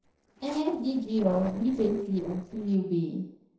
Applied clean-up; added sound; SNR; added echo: neural separator model SepFormer DNS4.